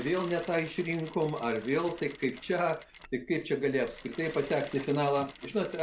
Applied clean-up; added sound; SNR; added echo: none; Mechanisms; 16 dB; none.